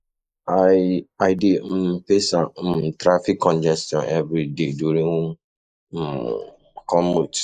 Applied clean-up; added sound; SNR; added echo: neural mask model Resemble Enhance denoiser.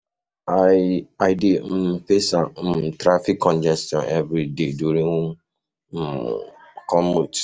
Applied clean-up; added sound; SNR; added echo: none; none; none; none.